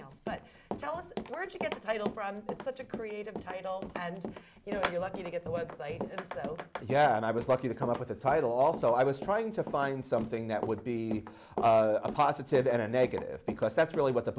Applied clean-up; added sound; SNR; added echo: none; Run; 11 dB; none.